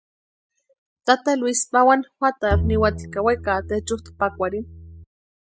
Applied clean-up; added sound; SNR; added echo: neural mask model RNNoise.